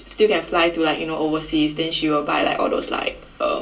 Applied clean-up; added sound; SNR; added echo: none; none; none; reverberation time 0.2 s.